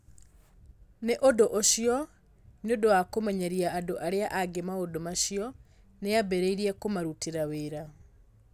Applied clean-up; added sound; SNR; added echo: none; none; none; none.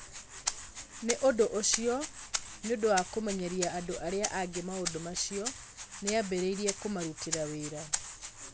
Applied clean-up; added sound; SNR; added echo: none; Rattle (instrument); -3 dB; none.